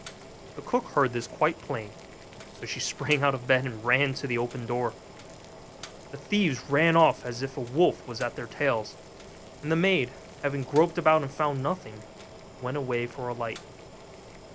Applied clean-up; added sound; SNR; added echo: none; Boiling; 17 dB; none.